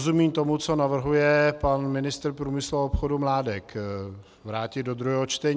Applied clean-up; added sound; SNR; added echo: none; none; none; none.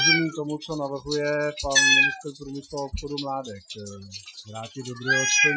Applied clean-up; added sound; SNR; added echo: classical method Wiener filter.